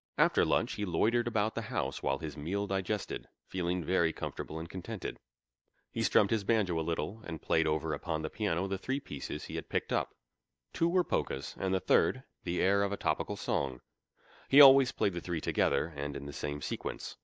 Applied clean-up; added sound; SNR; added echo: neural mask model DeepFilterNet 3.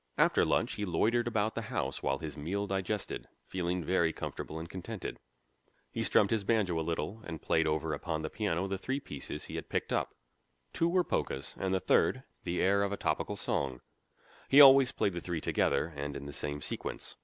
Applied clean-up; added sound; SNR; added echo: neural mask model Resemble Enhance denoiser.